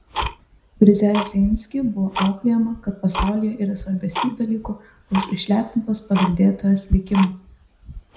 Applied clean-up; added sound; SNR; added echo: none; Tick-tock; 9 dB; reverberation time 0.4 s.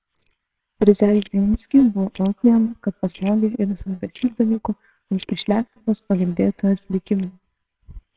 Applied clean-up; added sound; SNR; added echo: neural separator model SepFormer WHAMR!.